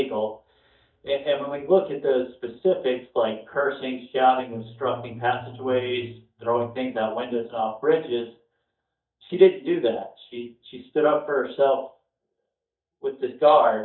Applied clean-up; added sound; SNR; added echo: neural mask model DeepFilterNet 3.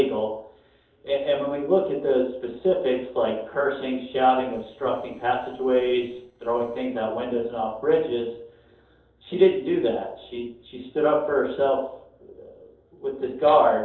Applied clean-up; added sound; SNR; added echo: neural separator model SepFormer DNS4.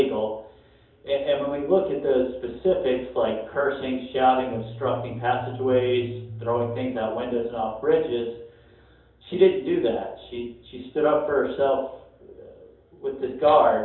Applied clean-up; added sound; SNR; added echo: none; Bass guitar; 11 dB; reverberation time 2.8 s.